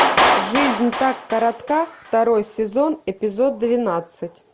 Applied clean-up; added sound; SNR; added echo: none; Clapping; 3 dB; none.